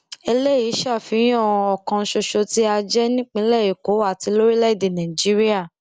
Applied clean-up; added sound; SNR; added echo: none; none; none; none.